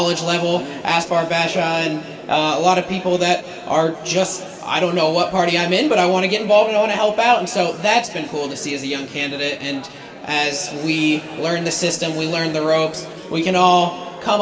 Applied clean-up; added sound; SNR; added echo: none; none; none; reverberation time 2.8 s.